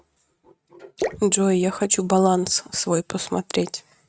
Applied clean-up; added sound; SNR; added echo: neural mask model RNNoise.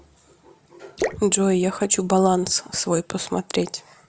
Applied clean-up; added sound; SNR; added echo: none; Drip / Splash, splatter; 11 dB; none.